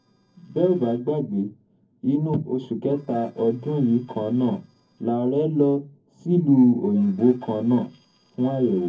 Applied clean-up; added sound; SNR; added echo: neural separator model SepFormer DNS4.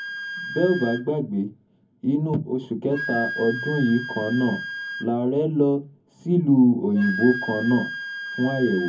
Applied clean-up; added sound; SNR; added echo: none; Wind instrument, woodwind instrument; 10 dB; reverberation time 0.3 s.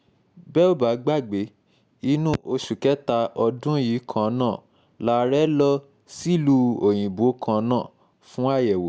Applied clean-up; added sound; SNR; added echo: none; none; none; none.